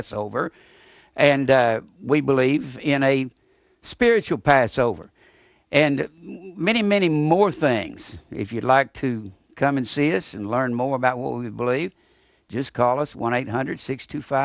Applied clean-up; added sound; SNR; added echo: none; none; none; none.